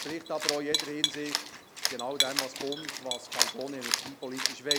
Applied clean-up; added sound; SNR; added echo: none; Cat; -4 dB; none.